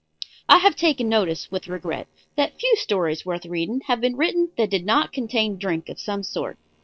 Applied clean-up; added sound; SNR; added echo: neural separator model SepFormer DNS4.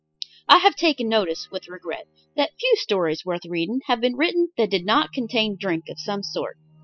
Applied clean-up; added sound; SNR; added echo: classical method spectral subtraction.